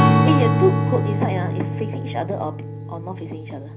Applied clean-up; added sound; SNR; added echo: none; Strum; -5 dB; reverberation time 0.4 s.